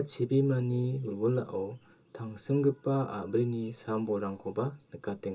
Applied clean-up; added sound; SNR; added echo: none; none; none; reverberation time 0.2 s.